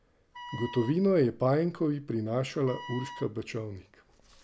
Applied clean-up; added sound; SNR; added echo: none; Wind instrument, woodwind instrument; 15 dB; none.